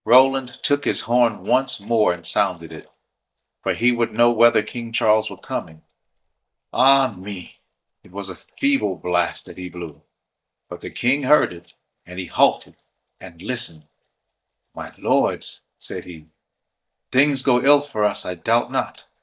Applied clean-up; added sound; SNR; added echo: neural mask model DeepFilterNet 3.